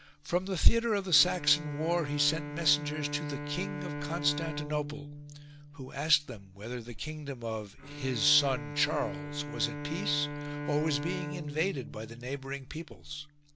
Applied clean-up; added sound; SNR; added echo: none; Bowed string instrument; 9 dB; none.